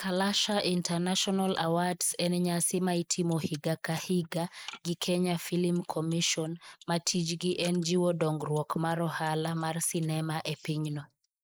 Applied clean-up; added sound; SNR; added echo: neural mask model Resemble Enhance denoiser.